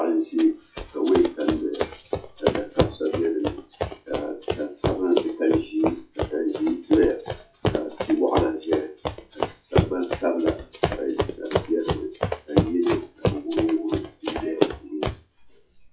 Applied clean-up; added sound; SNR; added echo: classical method WPE with log-MMSE.